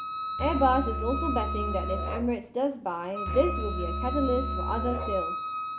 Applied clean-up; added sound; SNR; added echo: none; Wind instrument, woodwind instrument + Musical instrument; 2 dB; none.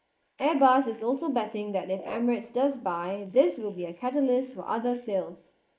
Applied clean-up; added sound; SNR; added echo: neural mask model Resemble Enhance denoiser.